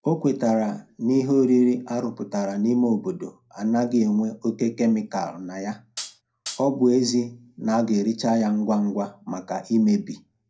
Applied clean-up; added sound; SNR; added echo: none; Hi-hat; 12 dB; reverberation time 0.2 s.